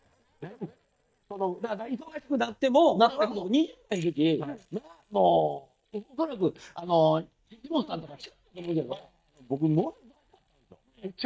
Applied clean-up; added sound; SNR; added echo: neural mask model DeepFilterNet 3.